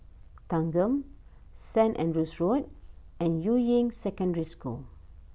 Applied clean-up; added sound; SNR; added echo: none; none; none; none.